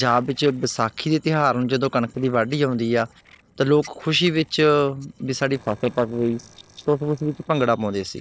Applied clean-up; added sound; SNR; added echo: neural separator model SepFormer DNS4.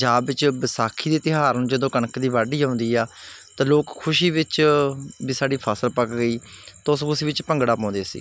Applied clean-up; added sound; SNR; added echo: none; none; none; none.